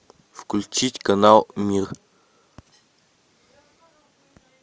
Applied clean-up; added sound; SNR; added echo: none; none; none; none.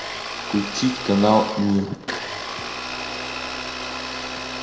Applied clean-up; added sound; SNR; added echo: none; Domestic sounds, home sounds; 6 dB; reverberation time 0.8 s.